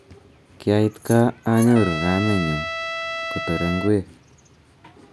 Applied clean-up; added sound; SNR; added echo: none; Keys jangling + Trumpet; 6 dB; none.